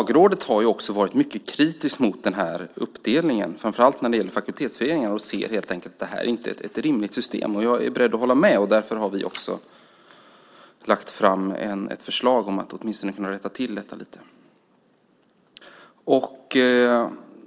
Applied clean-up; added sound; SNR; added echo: none; none; none; none.